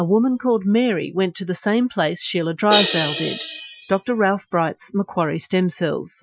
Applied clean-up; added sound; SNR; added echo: classical method Wiener filter.